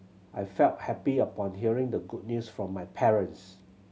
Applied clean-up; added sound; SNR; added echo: none; none; none; none.